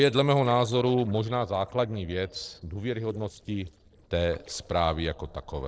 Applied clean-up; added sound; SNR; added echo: neural separator model SepFormer DNS4.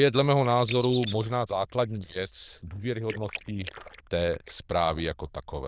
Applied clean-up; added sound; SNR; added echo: neural diffusion model UNIVERSE++.